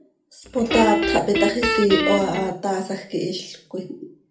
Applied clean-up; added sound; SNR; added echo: none; Guitar; 0 dB; reverberation time 0.4 s.